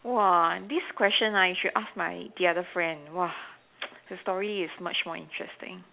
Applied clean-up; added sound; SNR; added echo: none; none; none; none.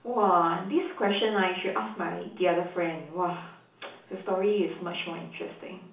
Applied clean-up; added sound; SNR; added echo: none; none; none; reverberation time 0.8 s.